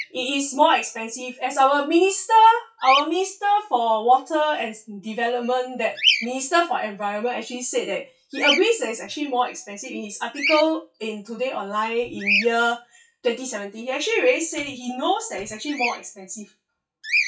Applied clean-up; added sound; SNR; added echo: classical method WPE with log-MMSE.